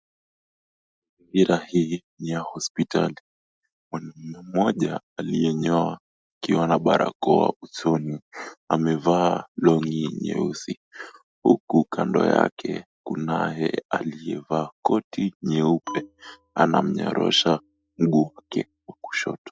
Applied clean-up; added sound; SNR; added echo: neural mask model DeepFilterNet 3.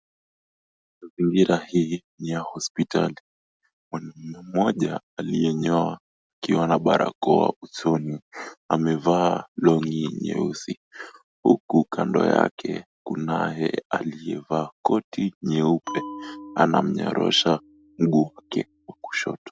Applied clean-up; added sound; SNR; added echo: none; Bell; 16 dB; none.